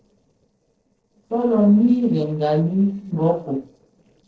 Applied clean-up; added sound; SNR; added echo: neural separator model SepFormer DNS4.